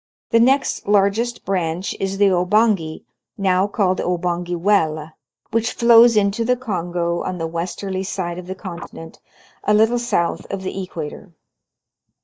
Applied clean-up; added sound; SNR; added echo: neural mask model DeepFilterNet 3.